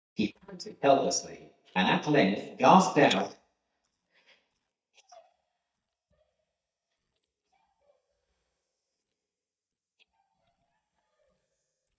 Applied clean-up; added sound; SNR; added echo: neural mask model DeepFilterNet 3.